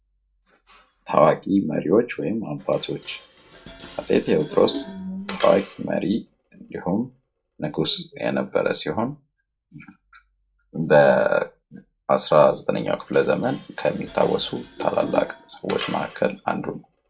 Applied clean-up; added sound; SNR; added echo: none; Dishes, pots, and pans; 18 dB; reverberation time 0.2 s.